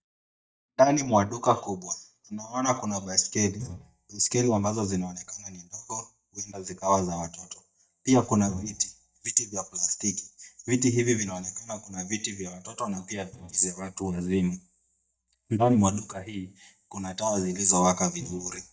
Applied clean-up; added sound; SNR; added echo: neural mask model DeepFilterNet 3.